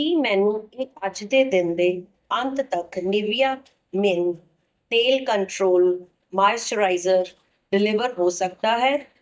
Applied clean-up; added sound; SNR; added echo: neural mask model DeepFilterNet 3.